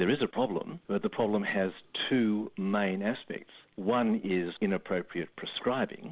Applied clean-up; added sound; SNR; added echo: none; none; none; none.